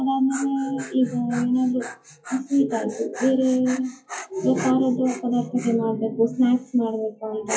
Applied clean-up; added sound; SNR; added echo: classical method WPE with log-MMSE.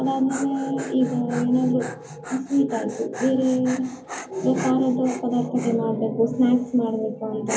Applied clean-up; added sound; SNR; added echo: none; Dog; 16 dB; reverberation time 0.3 s.